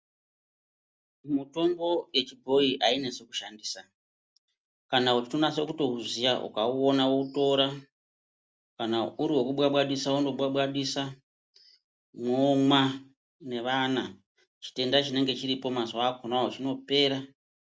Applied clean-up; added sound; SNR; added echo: none; none; none; none.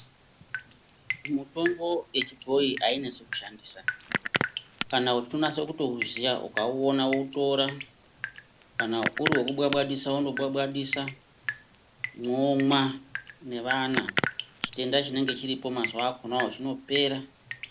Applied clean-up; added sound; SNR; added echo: none; Drip; 6 dB; none.